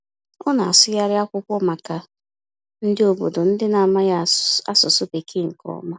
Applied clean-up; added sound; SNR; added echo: none; none; none; none.